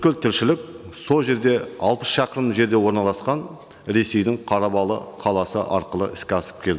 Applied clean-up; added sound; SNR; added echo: none; none; none; none.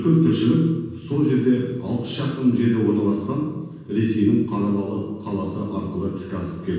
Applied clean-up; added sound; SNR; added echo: none; none; none; reverberation time 1.2 s.